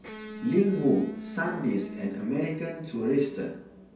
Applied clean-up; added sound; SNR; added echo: none; Electric guitar; 11 dB; reverberation time 0.3 s.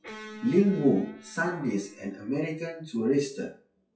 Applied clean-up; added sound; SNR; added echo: classical method WPE with log-MMSE.